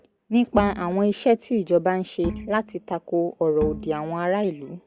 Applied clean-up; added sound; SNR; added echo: none; Bowed string instrument; 13 dB; none.